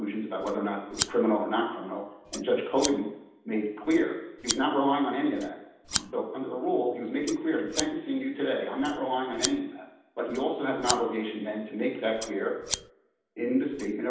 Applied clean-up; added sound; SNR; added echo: none; Scissors; 10 dB; reverberation time 0.9 s.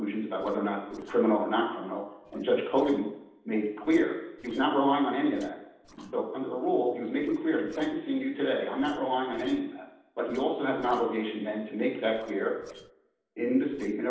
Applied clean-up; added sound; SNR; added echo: neural separator model SepFormer DNS4.